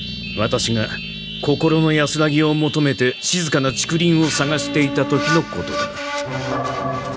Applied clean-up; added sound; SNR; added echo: none; Growling; 17 dB; none.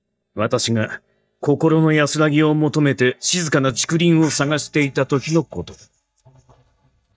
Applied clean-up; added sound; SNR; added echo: neural mask model DeepFilterNet 3.